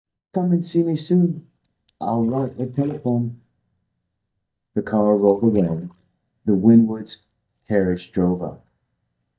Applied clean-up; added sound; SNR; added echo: neural mask model DeepFilterNet 3.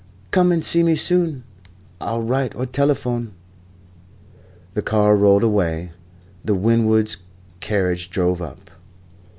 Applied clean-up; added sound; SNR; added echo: none; none; none; none.